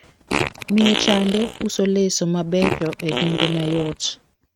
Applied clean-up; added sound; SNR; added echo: neural mask model RNNoise.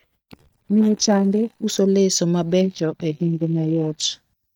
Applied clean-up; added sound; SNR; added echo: neural mask model DeepFilterNet 3.